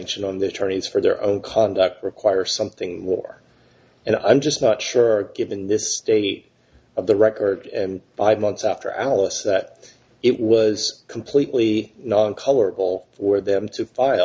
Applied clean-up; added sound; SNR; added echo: none; none; none; none.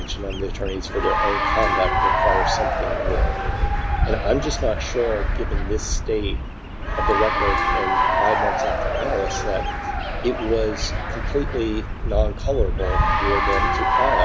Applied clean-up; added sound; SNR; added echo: none; Bird vocalization, bird call, bird song + Applause / Cheering; -4 dB; none.